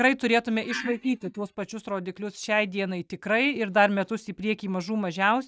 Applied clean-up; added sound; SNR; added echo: neural mask model DeepFilterNet 3.